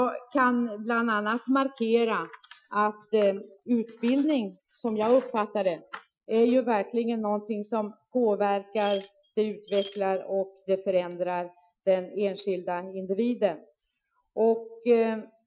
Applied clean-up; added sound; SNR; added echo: classical method Wiener filter.